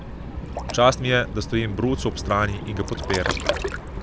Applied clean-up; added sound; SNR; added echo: none; Ocean; 5 dB; none.